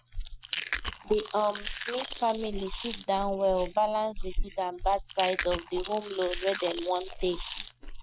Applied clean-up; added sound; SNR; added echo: none; Chewing, mastication; 5 dB; none.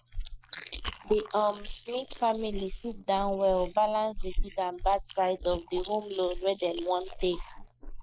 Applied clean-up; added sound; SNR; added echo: neural mask model Resemble Enhance denoiser.